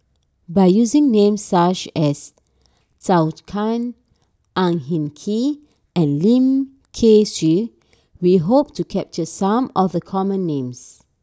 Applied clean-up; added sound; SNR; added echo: none; none; none; none.